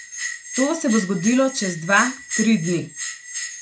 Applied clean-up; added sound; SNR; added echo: none; Bell; 8 dB; none.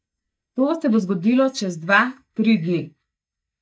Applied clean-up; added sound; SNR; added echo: neural mask model DeepFilterNet 3.